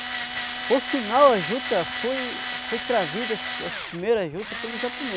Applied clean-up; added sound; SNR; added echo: none; Tools; 5 dB; none.